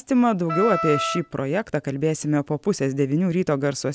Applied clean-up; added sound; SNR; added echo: none; Wind instrument, woodwind instrument; 6 dB; none.